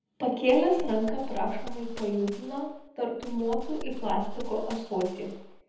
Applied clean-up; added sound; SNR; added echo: none; Gunshot, gunfire; 6 dB; reverberation time 1.0 s.